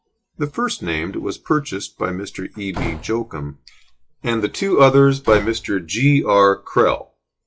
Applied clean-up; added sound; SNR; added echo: classical method log-MMSE.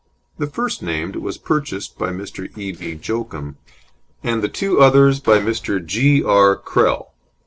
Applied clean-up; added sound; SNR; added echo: neural separator model SepFormer DNS4.